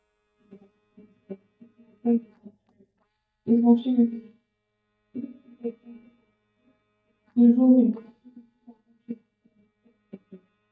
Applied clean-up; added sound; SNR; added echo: neural mask model DeepFilterNet 3.